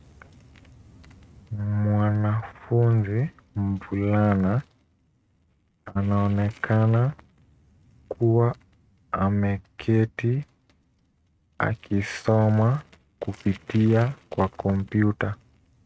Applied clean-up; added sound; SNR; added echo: neural mask model RNNoise.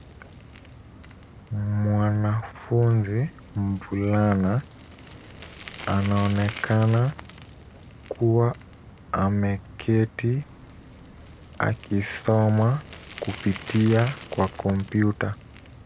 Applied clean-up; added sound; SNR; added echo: none; Bicycle; 17 dB; none.